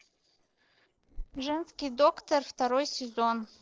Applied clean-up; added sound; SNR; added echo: neural separator model SepFormer DNS4.